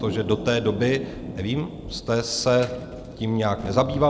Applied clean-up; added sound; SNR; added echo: none; Thunder; 11 dB; none.